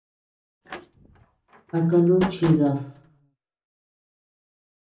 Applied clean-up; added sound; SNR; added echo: none; Slam; 13 dB; reverberation time 0.6 s.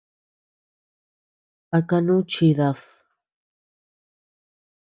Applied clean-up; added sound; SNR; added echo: none; none; none; none.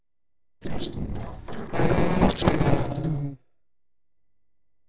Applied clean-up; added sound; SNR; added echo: neural separator model SepFormer DNS4.